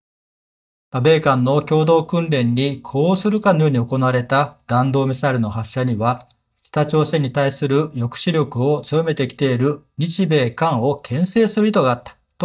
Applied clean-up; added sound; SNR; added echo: neural mask model DeepFilterNet 3.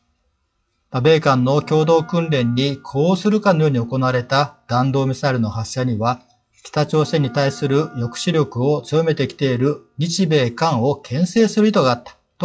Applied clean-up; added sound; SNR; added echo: classical method WPE with log-MMSE.